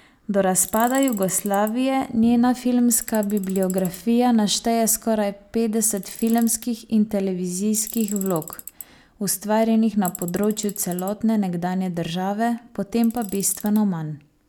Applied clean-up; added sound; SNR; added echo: none; Tools; 19 dB; none.